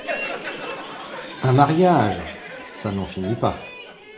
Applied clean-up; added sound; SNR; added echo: none; Crowd; 10 dB; reverberation time 0.4 s.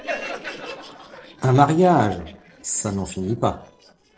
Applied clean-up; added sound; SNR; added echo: neural separator model SepFormer DNS4.